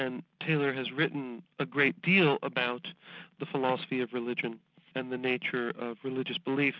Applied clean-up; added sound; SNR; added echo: none; none; none; none.